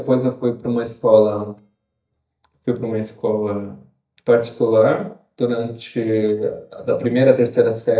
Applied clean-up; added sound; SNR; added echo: neural mask model DeepFilterNet 3.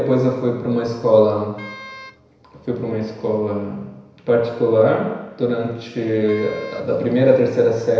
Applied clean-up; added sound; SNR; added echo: none; Wind instrument, woodwind instrument; 20 dB; reverberation time 1.0 s.